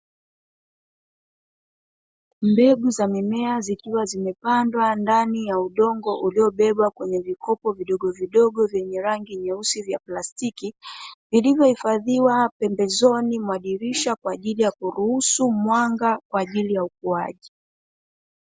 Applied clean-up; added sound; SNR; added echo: none; none; none; none.